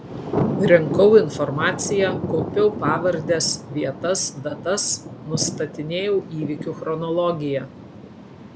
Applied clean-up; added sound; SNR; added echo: none; Thunder; 7 dB; none.